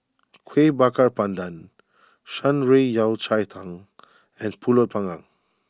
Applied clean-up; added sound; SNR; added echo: none; none; none; none.